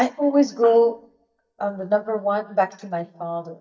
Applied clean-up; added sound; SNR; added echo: neural mask model DeepFilterNet 3.